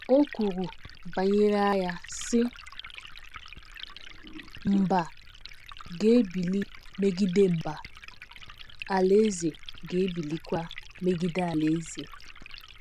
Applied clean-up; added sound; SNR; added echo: none; Liquid; 14 dB; none.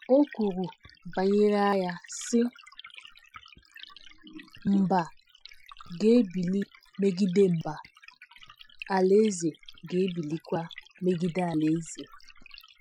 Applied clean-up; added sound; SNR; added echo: classical method Wiener filter.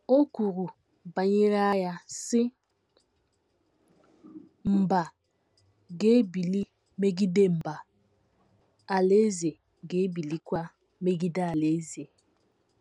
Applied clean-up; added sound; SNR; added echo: none; none; none; none.